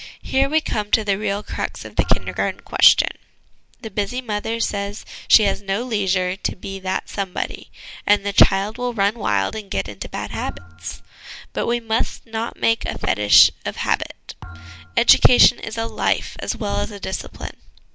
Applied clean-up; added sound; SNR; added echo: none; Thump, thud; 20 dB; none.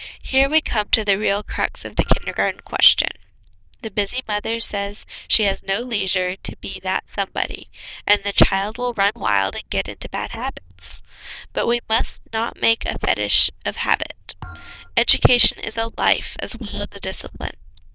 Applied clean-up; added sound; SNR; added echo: neural diffusion model UNIVERSE++.